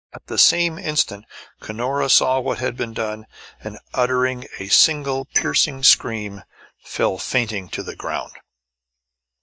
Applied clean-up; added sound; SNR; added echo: neural mask model DeepFilterNet 3.